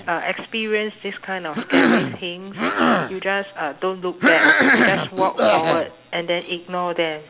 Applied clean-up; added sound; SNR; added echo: none; Cough; -3 dB; none.